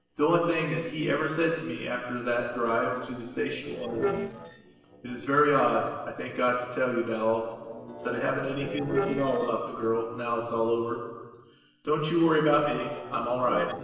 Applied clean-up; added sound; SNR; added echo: neural separator model SepFormer DNS4.